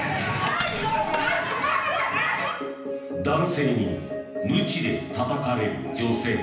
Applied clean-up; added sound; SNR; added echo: none; Tap; 15 dB; reverberation time 0.9 s.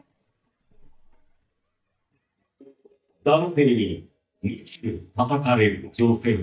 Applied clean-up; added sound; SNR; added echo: neural mask model DeepFilterNet 3.